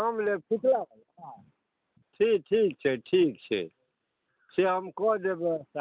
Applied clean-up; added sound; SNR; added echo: none; none; none; none.